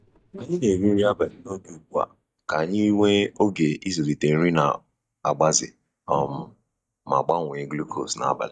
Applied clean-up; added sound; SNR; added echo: neural mask model DeepFilterNet 3.